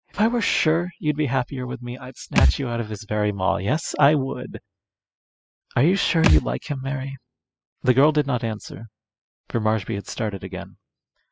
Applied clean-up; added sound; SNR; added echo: classical method spectral subtraction.